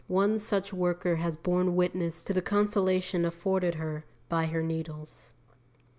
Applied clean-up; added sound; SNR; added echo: none; none; none; none.